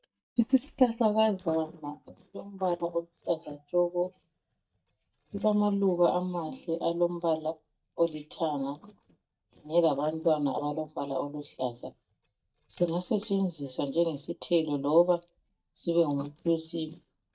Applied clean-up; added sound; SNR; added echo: neural mask model DeepFilterNet 3.